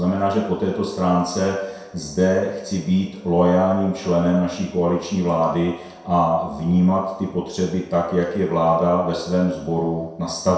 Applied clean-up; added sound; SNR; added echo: none; none; none; reverberation time 0.7 s.